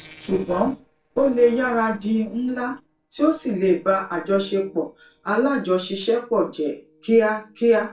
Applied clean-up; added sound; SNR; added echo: neural separator model SepFormer DNS4.